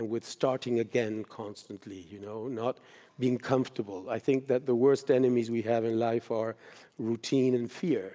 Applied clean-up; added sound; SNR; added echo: none; none; none; none.